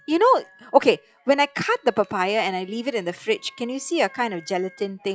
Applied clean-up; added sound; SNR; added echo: classical method log-MMSE.